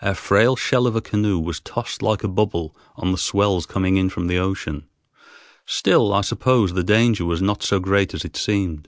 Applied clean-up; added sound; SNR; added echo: none; none; none; none.